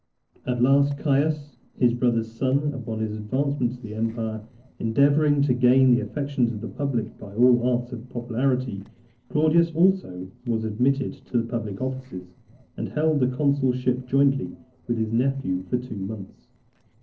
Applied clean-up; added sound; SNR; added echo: neural separator model SepFormer DNS4.